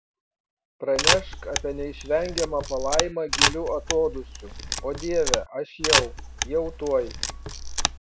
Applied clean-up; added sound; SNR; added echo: none; Camera; -1 dB; none.